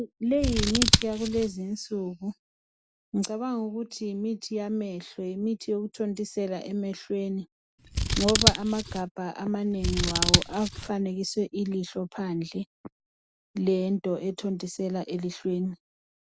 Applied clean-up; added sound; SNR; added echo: none; Scissors; -4 dB; none.